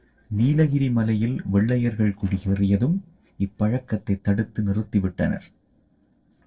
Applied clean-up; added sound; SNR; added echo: neural separator model SepFormer DNS4.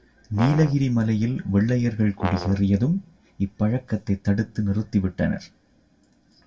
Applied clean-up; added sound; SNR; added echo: none; Brass instrument; 11 dB; reverberation time 0.1 s.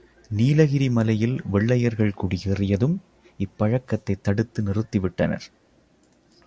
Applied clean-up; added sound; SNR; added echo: none; none; none; none.